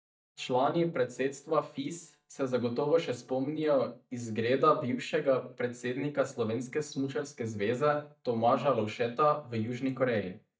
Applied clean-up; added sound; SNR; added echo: neural mask model DeepFilterNet 3.